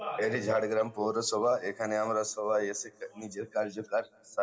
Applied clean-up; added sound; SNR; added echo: none; none; none; reverberation time 1.6 s.